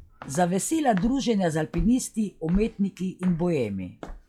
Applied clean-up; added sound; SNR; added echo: classical method log-MMSE.